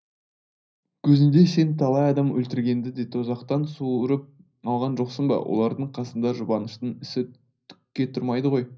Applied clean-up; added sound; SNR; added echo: none; none; none; reverberation time 0.4 s.